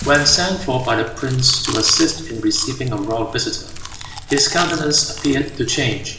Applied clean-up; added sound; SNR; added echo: none; Chewing, mastication; 11 dB; reverberation time 1.1 s.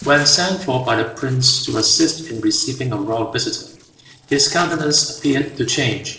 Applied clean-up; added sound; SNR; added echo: neural separator model SepFormer DNS4.